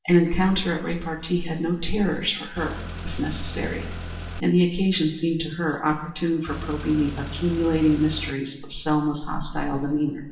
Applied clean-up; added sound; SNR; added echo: none; Car; 9 dB; reverberation time 1.1 s.